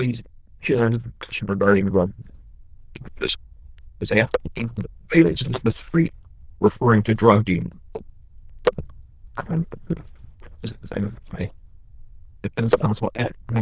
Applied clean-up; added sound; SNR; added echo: neural diffusion model UNIVERSE++.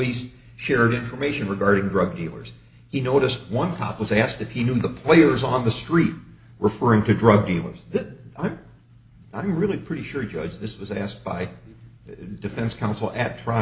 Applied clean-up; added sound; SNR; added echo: none; none; none; none.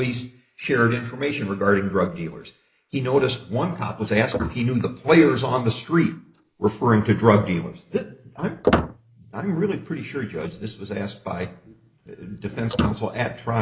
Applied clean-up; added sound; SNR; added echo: neural mask model Resemble Enhance denoiser.